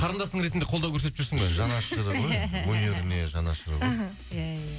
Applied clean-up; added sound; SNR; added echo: none; none; none; none.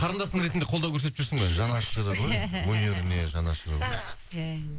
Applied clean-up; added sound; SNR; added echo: neural mask model Resemble Enhance denoiser.